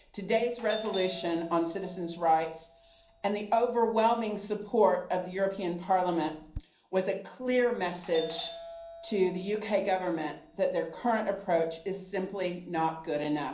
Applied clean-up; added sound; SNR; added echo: none; Doorbell; 18 dB; reverberation time 0.6 s.